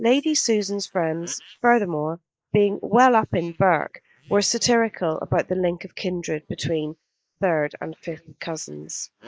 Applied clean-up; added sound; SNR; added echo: neural mask model Resemble Enhance denoiser.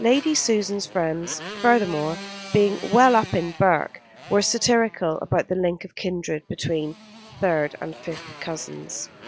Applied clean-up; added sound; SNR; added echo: none; Motorcycle; 17 dB; none.